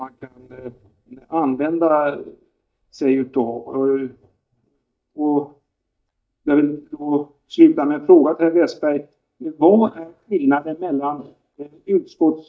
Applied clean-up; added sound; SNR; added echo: neural mask model DeepFilterNet 3.